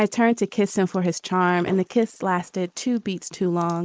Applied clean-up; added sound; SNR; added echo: neural mask model Resemble Enhance denoiser.